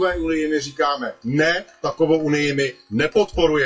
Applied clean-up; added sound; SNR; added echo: classical method WPE with log-MMSE.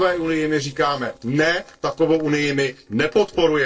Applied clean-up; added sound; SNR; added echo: neural separator model SepFormer DNS4.